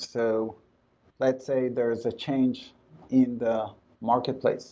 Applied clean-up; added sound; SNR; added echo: none; none; none; none.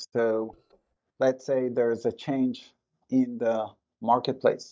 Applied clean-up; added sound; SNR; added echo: neural mask model DeepFilterNet 3.